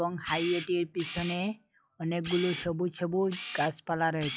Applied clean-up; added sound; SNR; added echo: classical method log-MMSE.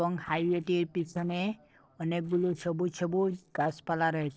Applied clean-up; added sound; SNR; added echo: neural separator model SepFormer DNS4.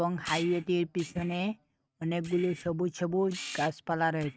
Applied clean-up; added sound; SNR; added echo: neural mask model RNNoise.